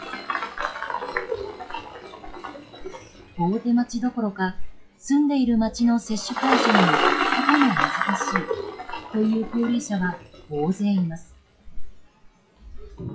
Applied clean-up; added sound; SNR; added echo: classical method WPE with log-MMSE.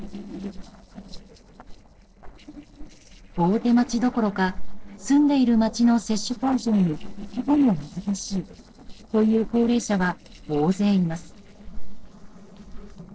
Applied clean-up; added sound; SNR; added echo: neural separator model SepFormer DNS4.